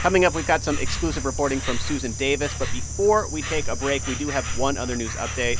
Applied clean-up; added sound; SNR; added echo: none; Insect; 3 dB; none.